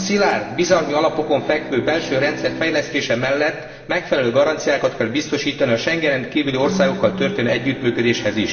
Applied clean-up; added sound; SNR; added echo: none; Bowed string instrument; 13 dB; reverberation time 2.4 s.